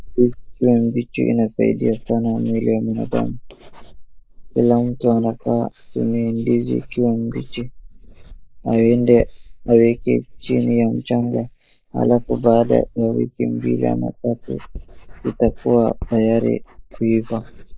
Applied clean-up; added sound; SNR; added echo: neural mask model Resemble Enhance denoiser.